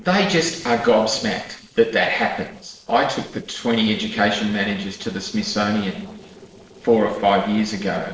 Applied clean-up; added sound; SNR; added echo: neural separator model SepFormer DNS4.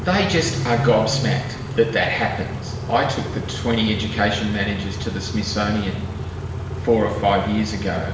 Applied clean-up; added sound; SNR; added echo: none; Idling / Accelerating, revving, vroom / Car; 5 dB; reverberation time 0.9 s.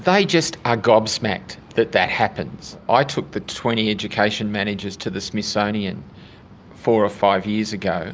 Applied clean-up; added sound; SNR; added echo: none; none; none; none.